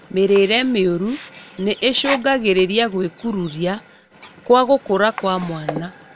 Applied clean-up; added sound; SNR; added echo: none; Sink (filling or washing); 16 dB; none.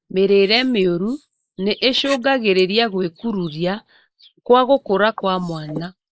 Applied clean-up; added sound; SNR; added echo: neural mask model Resemble Enhance denoiser.